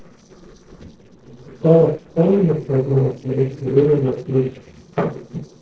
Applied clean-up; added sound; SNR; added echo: neural separator model SepFormer DNS4.